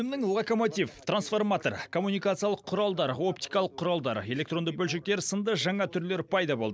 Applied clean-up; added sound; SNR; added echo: none; none; none; none.